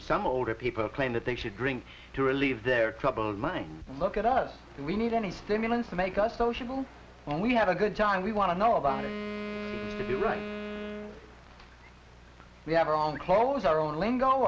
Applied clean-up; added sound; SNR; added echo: none; Wind instrument, woodwind instrument; 9 dB; none.